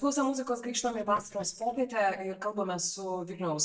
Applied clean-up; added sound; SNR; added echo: neural mask model DeepFilterNet 3.